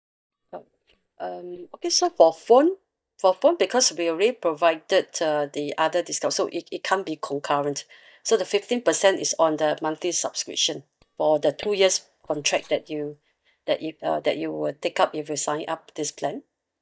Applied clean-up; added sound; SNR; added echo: neural mask model DeepFilterNet 3.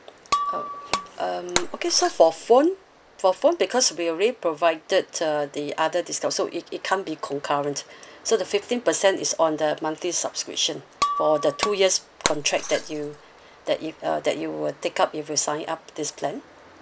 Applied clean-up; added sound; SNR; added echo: none; Shatter; 7 dB; none.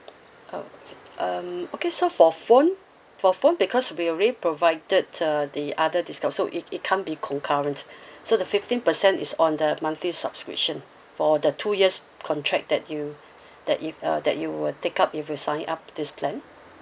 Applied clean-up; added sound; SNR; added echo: none; none; none; none.